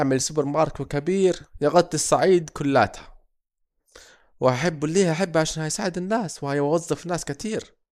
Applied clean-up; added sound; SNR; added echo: neural mask model Resemble Enhance denoiser.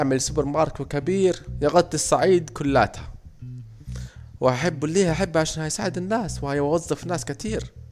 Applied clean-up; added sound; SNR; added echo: none; Bass guitar; 14 dB; none.